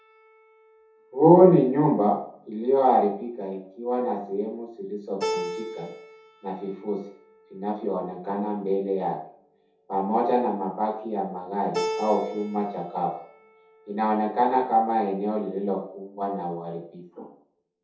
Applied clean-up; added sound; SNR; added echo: none; Keyboard (musical); 15 dB; reverberation time 0.5 s.